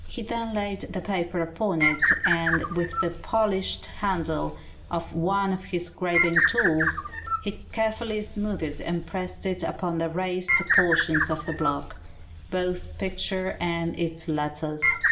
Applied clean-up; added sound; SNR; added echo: none; Bird; 2 dB; reverberation time 1.2 s.